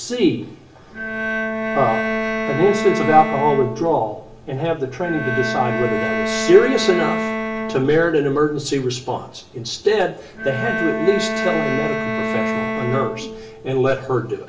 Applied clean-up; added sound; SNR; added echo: none; Bowed string instrument; 4 dB; reverberation time 0.3 s.